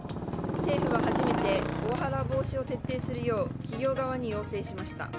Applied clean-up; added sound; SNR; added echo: none; Motorcycle; 0 dB; none.